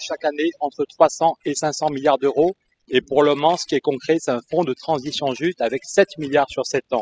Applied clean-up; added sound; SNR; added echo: classical method spectral subtraction.